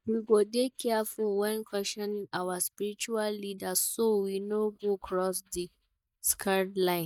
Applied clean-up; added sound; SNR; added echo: neural mask model DeepFilterNet 3.